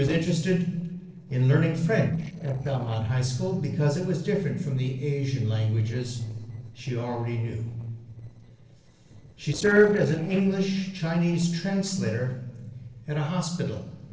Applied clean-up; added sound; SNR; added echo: neural separator model SepFormer DNS4.